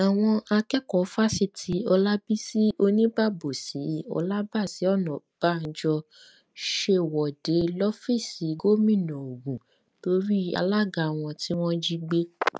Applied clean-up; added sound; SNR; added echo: none; none; none; none.